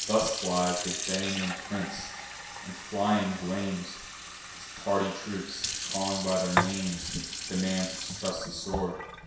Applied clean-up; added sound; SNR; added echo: none; Fill (with liquid) / Sink (filling or washing); 4 dB; reverberation time 0.7 s.